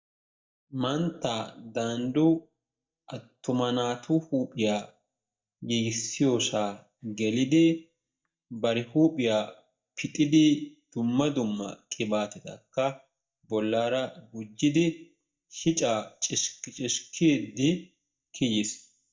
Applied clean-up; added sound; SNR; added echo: neural mask model DeepFilterNet 3.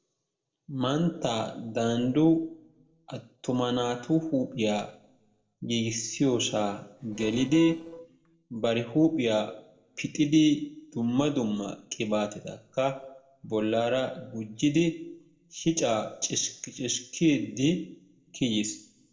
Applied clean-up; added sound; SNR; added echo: neural separator model SepFormer DNS4.